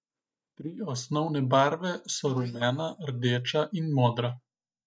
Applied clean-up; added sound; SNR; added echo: neural mask model DeepFilterNet 3.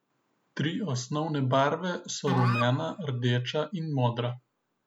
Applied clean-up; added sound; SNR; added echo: none; Musical instrument; 9 dB; none.